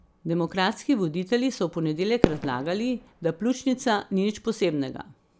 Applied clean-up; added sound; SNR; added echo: none; Fireworks; 5 dB; none.